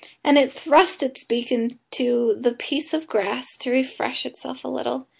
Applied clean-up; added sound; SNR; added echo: none; none; none; none.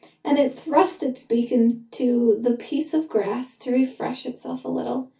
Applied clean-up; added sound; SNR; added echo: none; none; none; reverberation time 0.3 s.